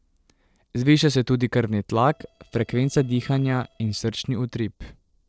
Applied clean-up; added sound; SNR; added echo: neural separator model SepFormer DNS4.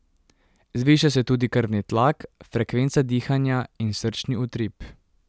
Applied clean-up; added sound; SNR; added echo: none; none; none; none.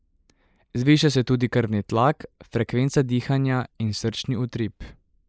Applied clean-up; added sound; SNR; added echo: neural mask model Resemble Enhance denoiser.